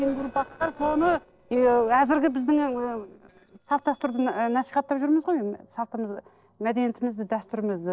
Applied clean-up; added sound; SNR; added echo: neural separator model SepFormer DNS4.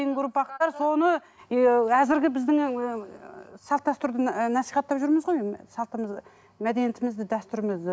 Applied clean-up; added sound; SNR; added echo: none; none; none; none.